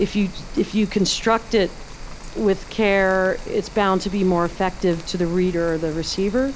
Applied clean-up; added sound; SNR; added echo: none; Rain; 13 dB; none.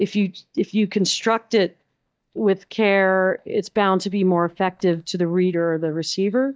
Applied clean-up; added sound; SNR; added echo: neural mask model DeepFilterNet 3.